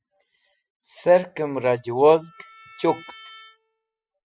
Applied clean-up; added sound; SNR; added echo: classical method spectral subtraction.